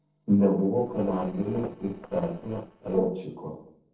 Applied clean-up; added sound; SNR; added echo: neural separator model SepFormer DNS4.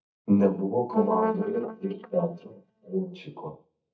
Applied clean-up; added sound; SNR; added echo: neural mask model DeepFilterNet 3.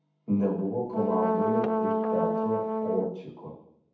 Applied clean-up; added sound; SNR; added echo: none; Brass instrument; -3 dB; reverberation time 0.8 s.